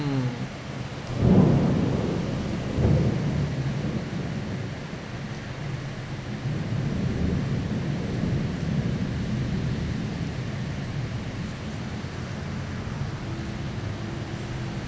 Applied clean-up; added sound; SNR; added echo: none; none; none; none.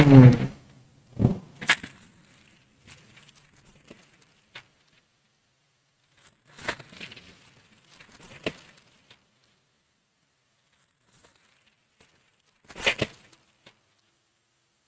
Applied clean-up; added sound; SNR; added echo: neural mask model RNNoise.